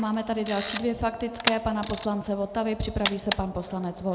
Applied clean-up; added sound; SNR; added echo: none; Camera; 8 dB; none.